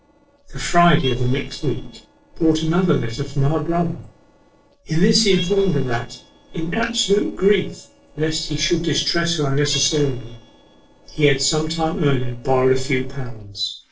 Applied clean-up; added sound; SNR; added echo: neural separator model SepFormer DNS4.